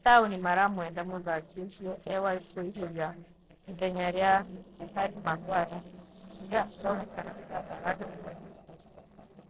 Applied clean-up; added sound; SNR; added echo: neural separator model SepFormer DNS4.